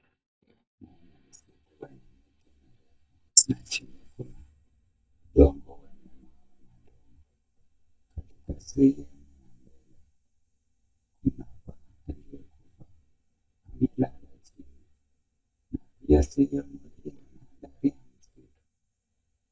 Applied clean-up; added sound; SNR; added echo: neural mask model DeepFilterNet 3.